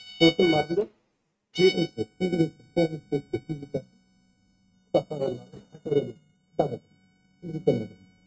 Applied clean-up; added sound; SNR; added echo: neural mask model RNNoise.